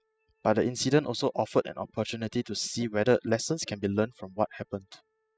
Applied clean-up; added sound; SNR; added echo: classical method spectral subtraction.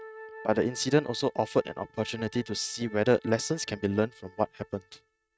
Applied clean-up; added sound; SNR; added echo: neural mask model RNNoise.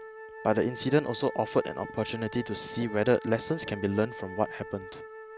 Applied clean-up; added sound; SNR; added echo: none; Wind instrument, woodwind instrument; 13 dB; none.